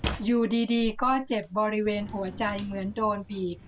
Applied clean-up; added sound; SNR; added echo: none; Drawer open or close; 11 dB; none.